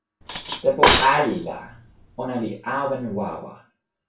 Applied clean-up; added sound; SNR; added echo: none; Cutlery, silverware; -1 dB; reverberation time 0.2 s.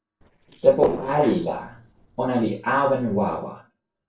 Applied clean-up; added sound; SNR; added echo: neural separator model SepFormer DNS4.